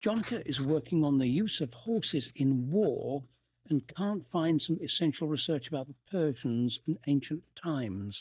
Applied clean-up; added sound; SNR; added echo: neural mask model DeepFilterNet 3.